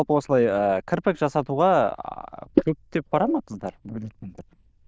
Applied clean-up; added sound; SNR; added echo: neural diffusion model UNIVERSE++.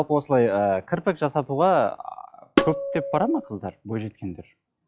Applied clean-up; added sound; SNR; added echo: classical method log-MMSE.